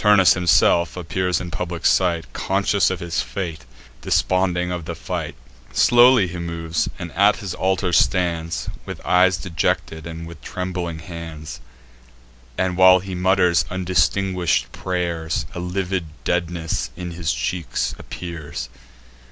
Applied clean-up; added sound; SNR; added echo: none; none; none; none.